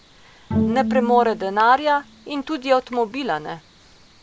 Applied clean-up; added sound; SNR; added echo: none; Bowed string instrument; 6 dB; none.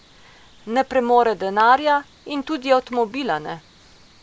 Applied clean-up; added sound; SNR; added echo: none; none; none; none.